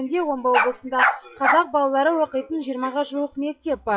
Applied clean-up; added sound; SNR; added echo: classical method WPE with log-MMSE.